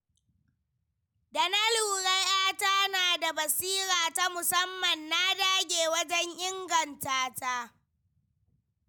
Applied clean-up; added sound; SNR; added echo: none; none; none; none.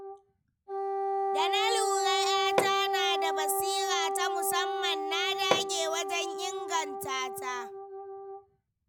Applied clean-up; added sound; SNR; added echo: none; Hammer + Wind instrument, woodwind instrument; -2 dB; none.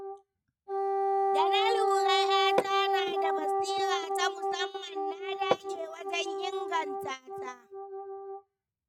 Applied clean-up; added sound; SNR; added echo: neural mask model RNNoise.